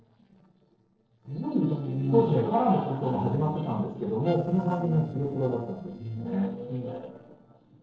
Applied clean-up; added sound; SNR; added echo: neural separator model SepFormer DNS4.